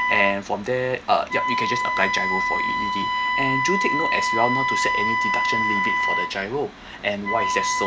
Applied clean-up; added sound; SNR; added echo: none; Wind instrument, woodwind instrument; -2 dB; none.